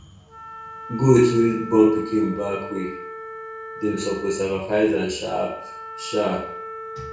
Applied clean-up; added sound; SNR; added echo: none; Wind instrument, woodwind instrument; 13 dB; reverberation time 0.5 s.